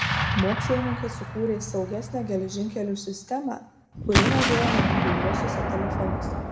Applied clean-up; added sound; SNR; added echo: none; Explosion; -2 dB; reverberation time 0.6 s.